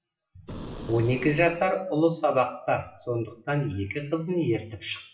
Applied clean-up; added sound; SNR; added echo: classical method WPE with log-MMSE.